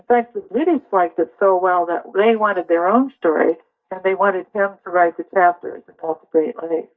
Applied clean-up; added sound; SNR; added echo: neural mask model DeepFilterNet 3.